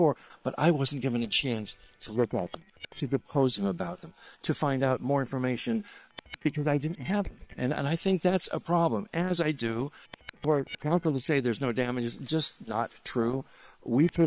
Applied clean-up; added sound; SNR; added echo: neural separator model SepFormer WHAM!.